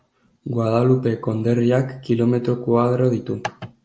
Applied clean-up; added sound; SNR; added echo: none; none; none; none.